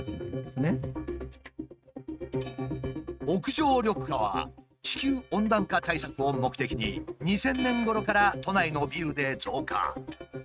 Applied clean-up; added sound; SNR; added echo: neural mask model RNNoise.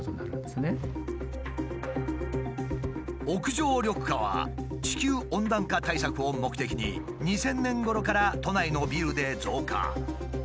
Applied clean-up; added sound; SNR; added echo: none; none; none; none.